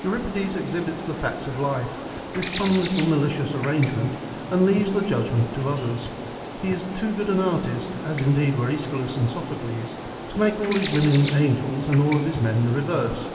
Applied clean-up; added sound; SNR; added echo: none; Bird; 9 dB; reverberation time 2.9 s.